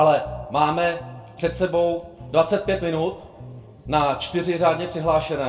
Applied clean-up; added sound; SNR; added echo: none; Bass guitar; 18 dB; reverberation time 0.3 s.